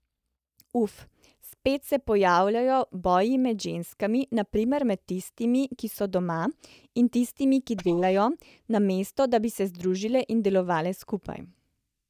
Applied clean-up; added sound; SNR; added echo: neural mask model DeepFilterNet 3.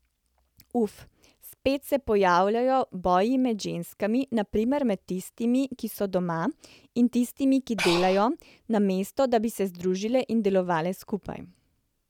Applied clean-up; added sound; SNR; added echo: none; Breathing; 4 dB; none.